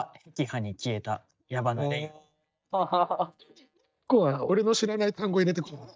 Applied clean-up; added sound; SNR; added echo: neural mask model DeepFilterNet 3.